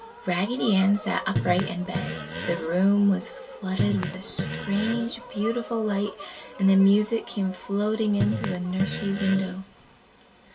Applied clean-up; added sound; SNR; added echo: none; Fart; 6 dB; reverberation time 0.1 s.